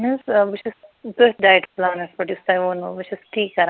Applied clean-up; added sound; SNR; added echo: none; none; none; none.